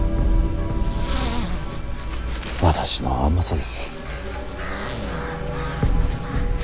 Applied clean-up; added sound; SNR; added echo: none; Zipper (clothing); 6 dB; none.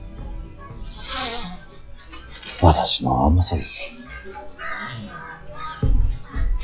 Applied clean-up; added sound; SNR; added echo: classical method log-MMSE.